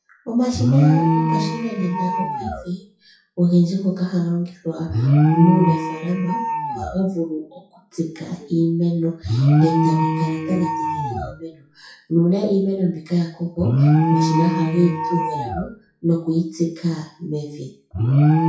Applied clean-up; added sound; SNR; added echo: classical method WPE with log-MMSE.